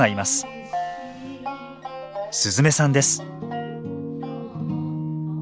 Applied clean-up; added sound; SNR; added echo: none; none; none; none.